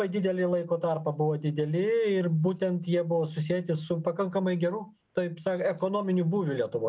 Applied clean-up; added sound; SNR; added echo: none; none; none; none.